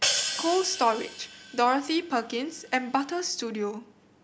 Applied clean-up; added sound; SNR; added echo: none; Hi-hat; 5 dB; none.